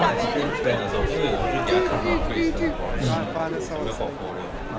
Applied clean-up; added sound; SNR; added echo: none; Crowd / Fireworks; -4 dB; none.